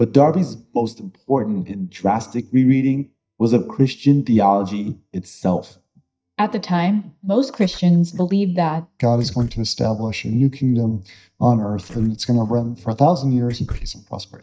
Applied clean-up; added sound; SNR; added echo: neural mask model DeepFilterNet 3.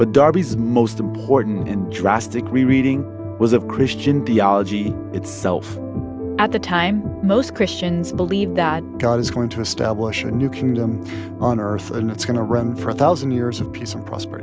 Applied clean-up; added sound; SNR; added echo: none; none; none; none.